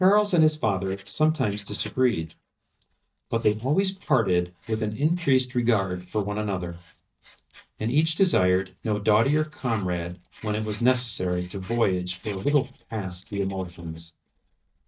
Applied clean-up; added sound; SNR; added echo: neural mask model DeepFilterNet 3.